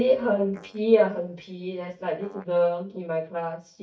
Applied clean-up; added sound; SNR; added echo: neural mask model DeepFilterNet 3.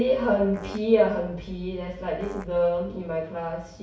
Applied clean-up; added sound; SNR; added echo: none; Fart; 14 dB; reverberation time 0.6 s.